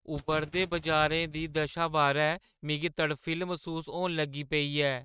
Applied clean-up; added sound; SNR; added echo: neural mask model RNNoise.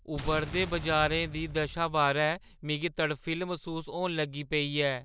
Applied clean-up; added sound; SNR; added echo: none; Explosion; 13 dB; none.